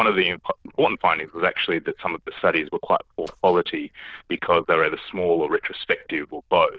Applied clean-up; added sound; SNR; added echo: neural diffusion model UNIVERSE++.